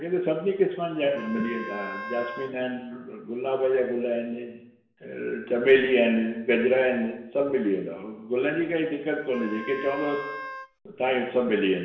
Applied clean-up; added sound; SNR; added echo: none; Wind instrument, woodwind instrument; 11 dB; reverberation time 0.9 s.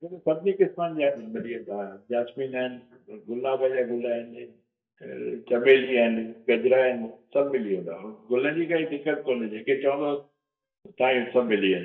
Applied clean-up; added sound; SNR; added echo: neural mask model DeepFilterNet 3.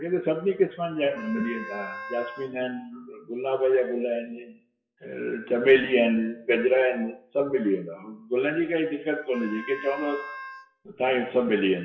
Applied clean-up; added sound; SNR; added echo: classical method WPE with log-MMSE.